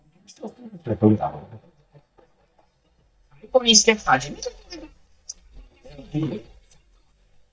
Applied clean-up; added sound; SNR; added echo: neural mask model DeepFilterNet 3.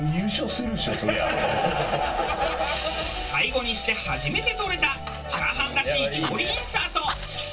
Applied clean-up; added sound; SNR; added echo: none; Fire; 16 dB; reverberation time 0.2 s.